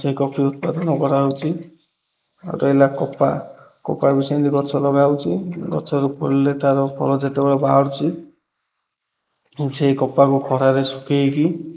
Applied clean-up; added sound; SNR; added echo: neural mask model Resemble Enhance denoiser.